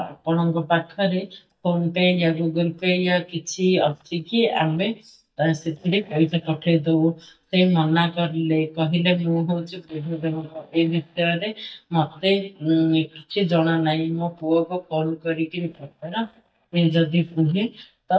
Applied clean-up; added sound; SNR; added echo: neural mask model DeepFilterNet 3.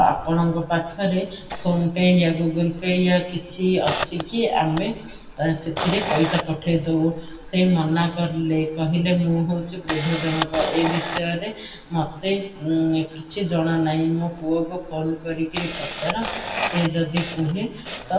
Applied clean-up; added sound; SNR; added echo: none; Camera; 10 dB; reverberation time 0.9 s.